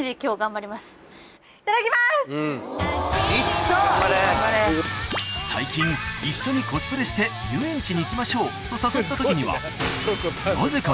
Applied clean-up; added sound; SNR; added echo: none; none; none; none.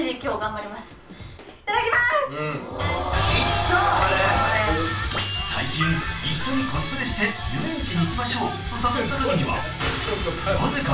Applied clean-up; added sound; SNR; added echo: none; Drum / Drum kit; 18 dB; reverberation time 0.3 s.